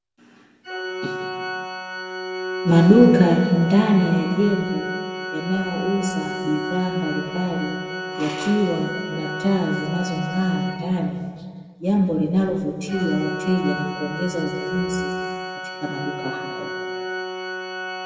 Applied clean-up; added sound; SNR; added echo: none; Organ; 8 dB; reverberation time 1.5 s.